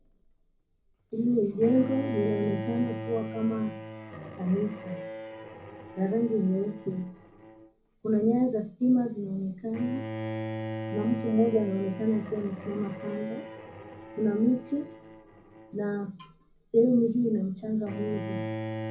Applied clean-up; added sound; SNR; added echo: none; Bowed string instrument; 10 dB; reverberation time 0.4 s.